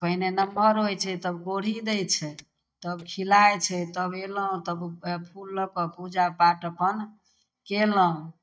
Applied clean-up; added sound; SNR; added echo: neural mask model DeepFilterNet 3.